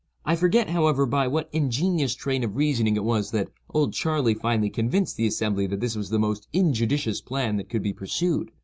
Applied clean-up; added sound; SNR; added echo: none; none; none; none.